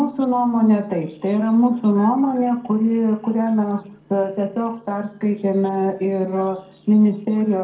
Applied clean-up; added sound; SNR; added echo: neural separator model SepFormer DNS4.